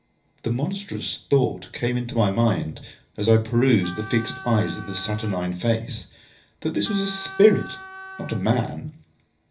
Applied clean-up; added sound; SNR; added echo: none; Wind instrument, woodwind instrument; 15 dB; reverberation time 0.3 s.